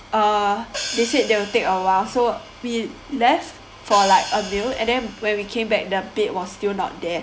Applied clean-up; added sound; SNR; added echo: none; Hi-hat; 14 dB; none.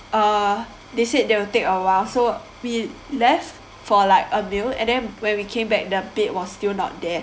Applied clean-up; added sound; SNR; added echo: none; none; none; none.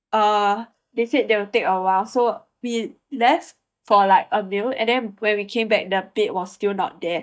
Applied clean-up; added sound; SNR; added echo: neural mask model DeepFilterNet 3.